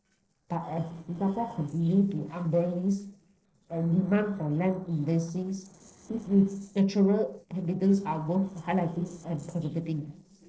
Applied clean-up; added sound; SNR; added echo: neural separator model SepFormer DNS4.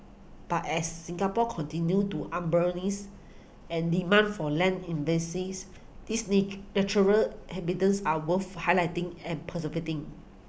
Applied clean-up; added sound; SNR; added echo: none; none; none; none.